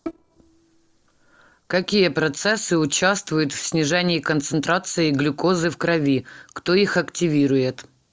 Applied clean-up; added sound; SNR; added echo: neural separator model SepFormer DNS4.